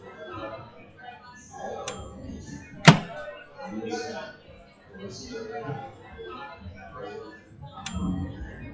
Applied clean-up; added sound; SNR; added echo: classical method WPE with log-MMSE.